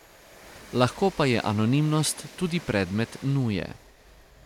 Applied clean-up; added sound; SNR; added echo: none; Train; 20 dB; none.